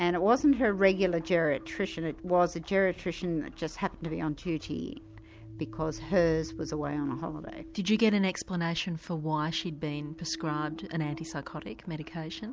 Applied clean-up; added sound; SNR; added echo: none; none; none; none.